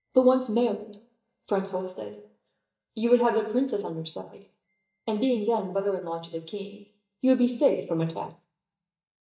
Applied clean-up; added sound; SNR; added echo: neural mask model DeepFilterNet 3.